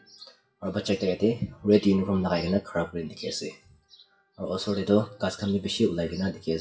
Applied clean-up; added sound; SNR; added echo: classical method WPE with log-MMSE.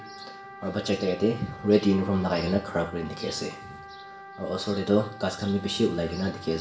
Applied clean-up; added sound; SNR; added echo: none; Wind instrument, woodwind instrument; 16 dB; reverberation time 0.5 s.